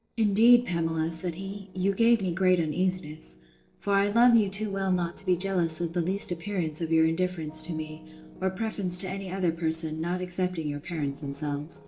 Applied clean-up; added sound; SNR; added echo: neural separator model SepFormer DNS4.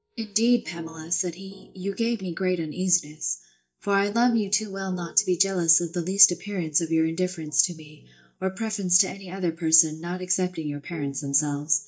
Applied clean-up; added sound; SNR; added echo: neural mask model DeepFilterNet 3.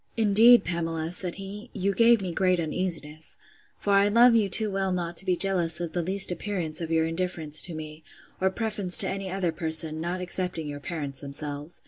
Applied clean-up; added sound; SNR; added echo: none; none; none; none.